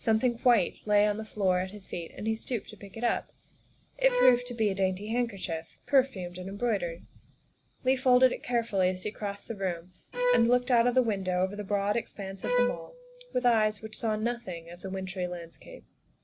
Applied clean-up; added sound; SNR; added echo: none; Bowed string instrument; 6 dB; none.